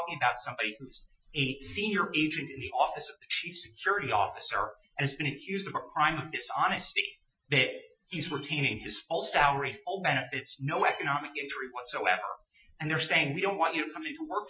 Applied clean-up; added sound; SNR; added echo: classical method Wiener filter.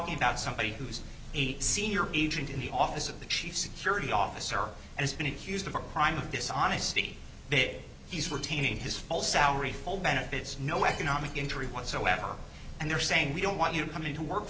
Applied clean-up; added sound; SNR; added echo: none; Shatter; 18 dB; none.